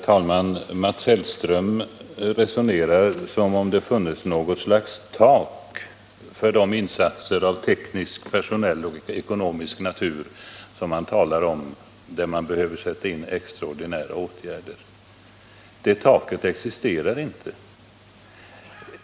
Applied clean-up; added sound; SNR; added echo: none; none; none; none.